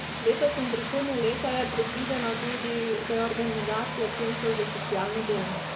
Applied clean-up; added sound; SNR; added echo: none; Vehicle; 3 dB; reverberation time 0.4 s.